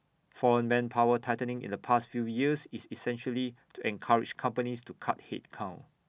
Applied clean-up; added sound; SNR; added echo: none; none; none; none.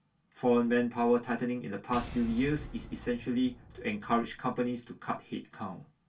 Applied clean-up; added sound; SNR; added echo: none; Shatter / Boom; 15 dB; reverberation time 0.2 s.